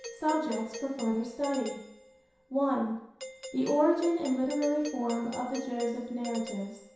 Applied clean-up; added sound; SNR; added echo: none; Doorbell; 13 dB; reverberation time 0.7 s.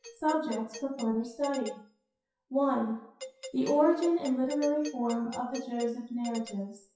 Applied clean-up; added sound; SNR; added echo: classical method WPE with log-MMSE.